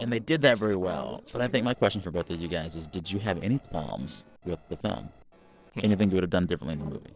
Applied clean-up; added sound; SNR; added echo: neural separator model SepFormer DNS4.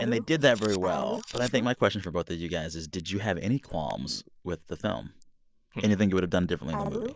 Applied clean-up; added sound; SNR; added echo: neural mask model Resemble Enhance denoiser.